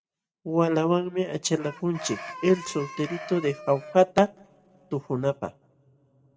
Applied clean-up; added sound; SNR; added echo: none; Chicken, rooster; 14 dB; reverberation time 0.5 s.